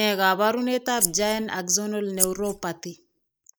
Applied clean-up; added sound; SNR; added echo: neural mask model Resemble Enhance denoiser.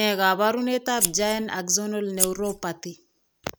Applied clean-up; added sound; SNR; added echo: none; Scissors; 3 dB; none.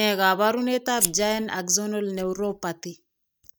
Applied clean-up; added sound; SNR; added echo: neural mask model DeepFilterNet 3.